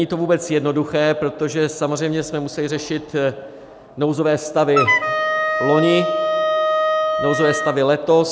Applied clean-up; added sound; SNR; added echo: none; Wind instrument, woodwind instrument; 0 dB; none.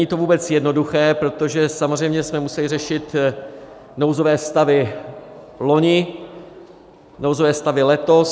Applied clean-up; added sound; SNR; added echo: none; none; none; none.